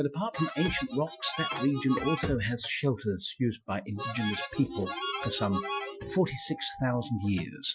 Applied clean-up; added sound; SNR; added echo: classical method Wiener filter.